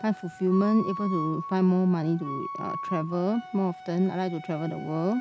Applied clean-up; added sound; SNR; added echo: none; Wind instrument, woodwind instrument; 11 dB; none.